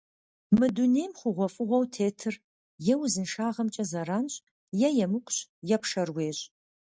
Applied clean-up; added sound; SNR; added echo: none; none; none; none.